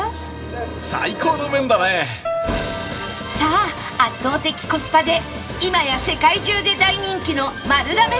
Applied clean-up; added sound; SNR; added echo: none; Keyboard (musical); 9 dB; reverberation time 1.8 s.